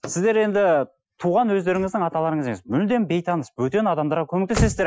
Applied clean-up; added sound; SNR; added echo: classical method Wiener filter.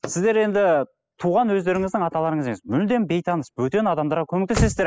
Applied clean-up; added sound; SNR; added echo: classical method spectral subtraction.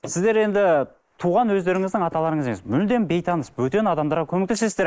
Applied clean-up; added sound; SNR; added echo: neural mask model Resemble Enhance denoiser.